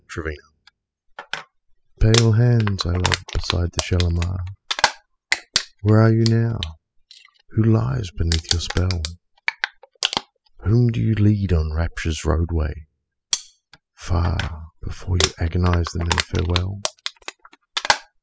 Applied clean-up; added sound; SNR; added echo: classical method spectral subtraction.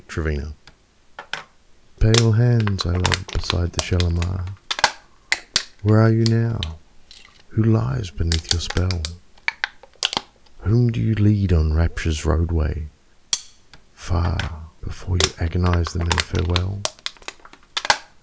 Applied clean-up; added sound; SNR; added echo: none; Cutlery, silverware + Crumpling, crinkling; 8 dB; none.